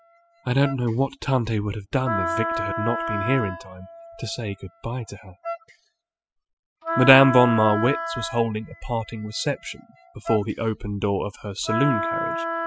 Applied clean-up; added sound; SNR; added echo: classical method spectral subtraction.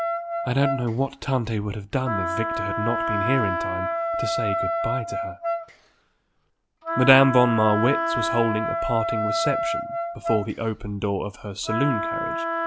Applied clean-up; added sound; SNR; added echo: none; Wind instrument, woodwind instrument; 2 dB; none.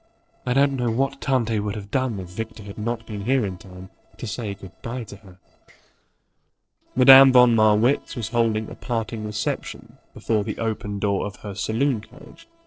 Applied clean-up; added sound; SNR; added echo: neural separator model SepFormer DNS4.